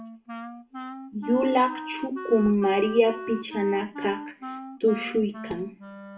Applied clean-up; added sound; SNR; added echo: none; Wind instrument, woodwind instrument; 12 dB; reverberation time 0.4 s.